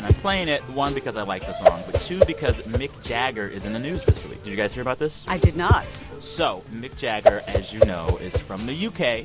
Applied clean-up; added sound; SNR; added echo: none; Whoosh, swoosh, swish; -2 dB; none.